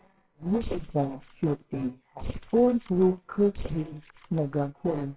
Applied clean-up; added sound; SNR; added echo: neural separator model SepFormer WHAMR!.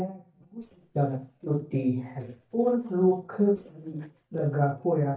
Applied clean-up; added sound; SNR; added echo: neural mask model DeepFilterNet 3.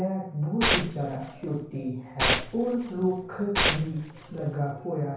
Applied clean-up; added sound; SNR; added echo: none; Tearing; 1 dB; reverberation time 0.6 s.